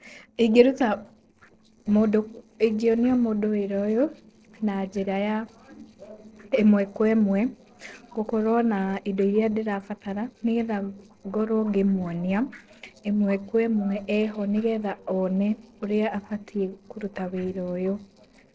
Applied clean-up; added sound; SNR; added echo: neural separator model SepFormer DNS4.